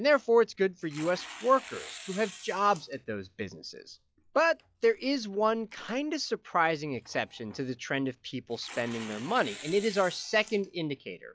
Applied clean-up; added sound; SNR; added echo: classical method log-MMSE.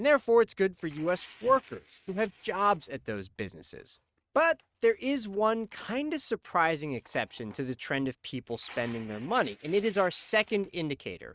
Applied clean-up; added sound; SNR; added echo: neural mask model RNNoise.